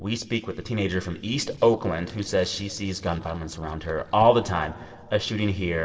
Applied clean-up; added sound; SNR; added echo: neural separator model SepFormer DNS4.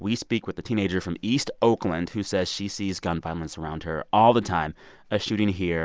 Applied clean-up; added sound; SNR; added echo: none; none; none; none.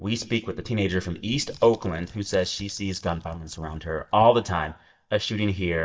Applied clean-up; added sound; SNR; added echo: neural mask model DeepFilterNet 3.